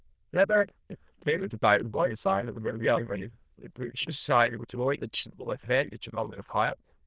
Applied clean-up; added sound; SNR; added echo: neural diffusion model UNIVERSE++.